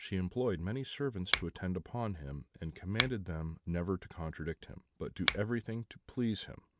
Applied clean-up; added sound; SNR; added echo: none; Finger snapping; -1 dB; none.